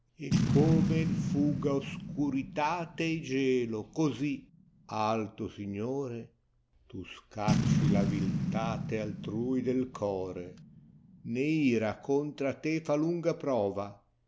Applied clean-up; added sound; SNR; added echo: none; Boom; 2 dB; none.